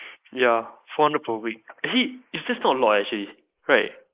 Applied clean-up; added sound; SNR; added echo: neural mask model Resemble Enhance denoiser.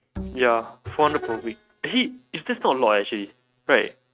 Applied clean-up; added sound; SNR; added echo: neural mask model RNNoise.